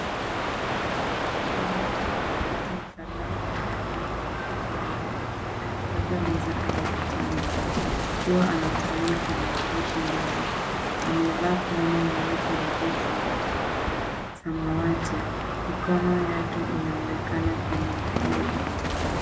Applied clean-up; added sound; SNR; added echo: none; Crow; -3 dB; none.